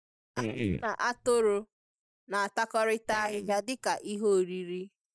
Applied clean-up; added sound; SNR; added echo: neural mask model DeepFilterNet 3.